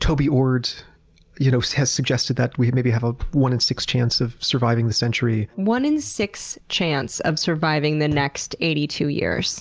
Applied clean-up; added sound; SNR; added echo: none; none; none; none.